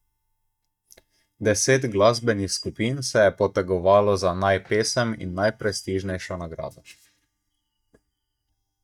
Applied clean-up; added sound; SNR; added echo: neural mask model DeepFilterNet 3.